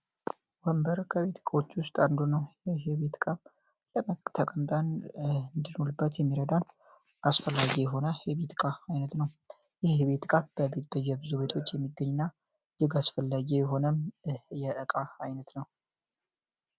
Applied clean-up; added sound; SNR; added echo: none; none; none; none.